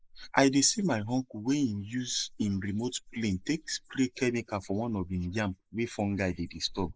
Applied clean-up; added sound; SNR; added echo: neural mask model Resemble Enhance denoiser.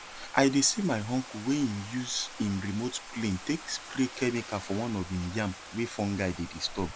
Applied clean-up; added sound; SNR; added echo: none; Bathtub (filling or washing); 14 dB; none.